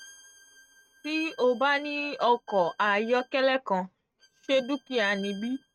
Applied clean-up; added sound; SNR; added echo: neural mask model RNNoise.